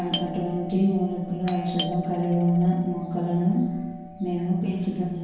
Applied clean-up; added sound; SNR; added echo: none; Doorbell; 12 dB; reverberation time 1.0 s.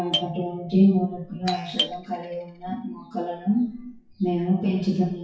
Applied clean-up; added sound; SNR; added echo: classical method WPE with log-MMSE.